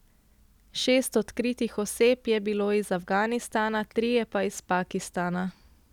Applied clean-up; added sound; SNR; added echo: none; none; none; none.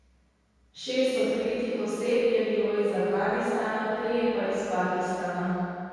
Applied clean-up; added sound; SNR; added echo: none; none; none; reverberation time 2.2 s.